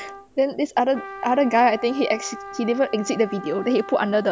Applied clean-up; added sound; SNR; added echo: none; Trumpet; 15 dB; none.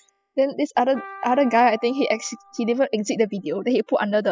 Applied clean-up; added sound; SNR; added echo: classical method spectral subtraction.